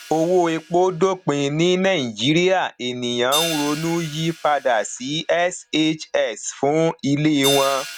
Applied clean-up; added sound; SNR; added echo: none; Hi-hat; 13 dB; none.